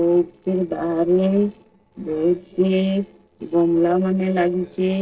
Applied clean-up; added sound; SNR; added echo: neural separator model SepFormer DNS4.